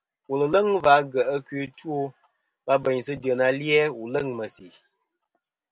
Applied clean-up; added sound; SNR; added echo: none; none; none; none.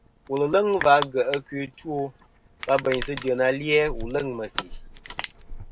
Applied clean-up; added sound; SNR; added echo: none; Crushing; 11 dB; none.